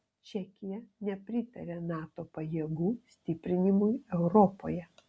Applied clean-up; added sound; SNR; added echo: none; none; none; none.